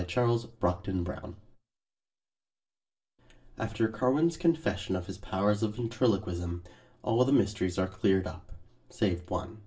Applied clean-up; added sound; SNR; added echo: none; none; none; reverberation time 0.2 s.